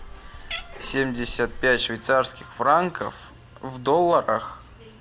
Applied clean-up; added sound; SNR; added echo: none; Cat; 16 dB; none.